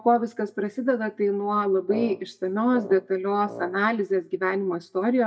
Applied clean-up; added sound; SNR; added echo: neural mask model DeepFilterNet 3.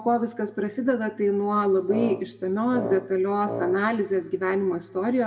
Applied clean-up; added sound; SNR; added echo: none; Wind instrument, woodwind instrument; 9 dB; reverberation time 1.2 s.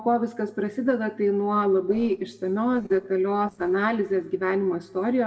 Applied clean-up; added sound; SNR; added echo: neural separator model SepFormer DNS4.